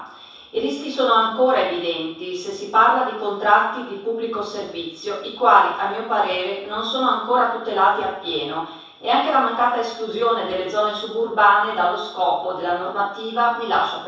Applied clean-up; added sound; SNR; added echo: none; none; none; reverberation time 0.7 s.